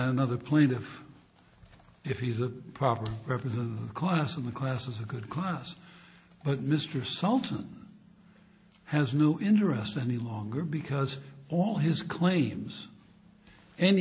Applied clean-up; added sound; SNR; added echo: none; none; none; none.